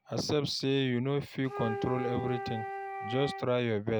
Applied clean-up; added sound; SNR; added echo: none; Wind instrument, woodwind instrument; 7 dB; none.